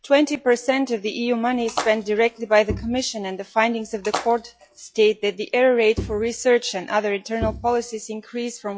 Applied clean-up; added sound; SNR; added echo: classical method log-MMSE.